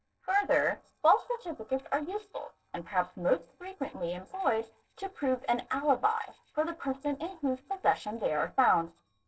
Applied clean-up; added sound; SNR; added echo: neural separator model SepFormer DNS4.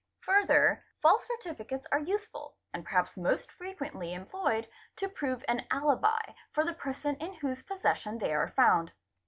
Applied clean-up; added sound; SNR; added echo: none; none; none; none.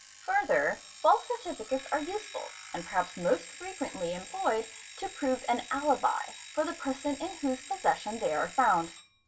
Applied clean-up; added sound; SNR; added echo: none; Alarm; 15 dB; reverberation time 0.2 s.